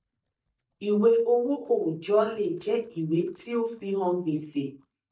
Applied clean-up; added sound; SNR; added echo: neural mask model DeepFilterNet 3.